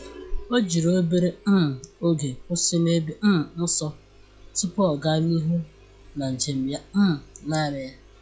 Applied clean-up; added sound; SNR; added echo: classical method log-MMSE.